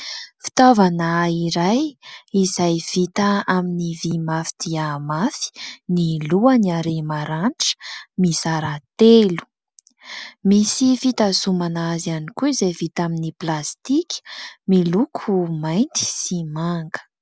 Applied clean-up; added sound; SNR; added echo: none; none; none; none.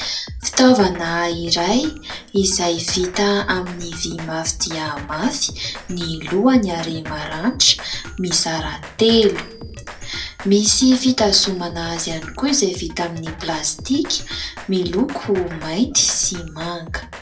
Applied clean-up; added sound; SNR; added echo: none; Drum kit; 14 dB; reverberation time 0.2 s.